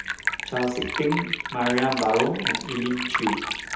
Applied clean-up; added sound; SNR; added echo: none; Liquid; 3 dB; reverberation time 0.8 s.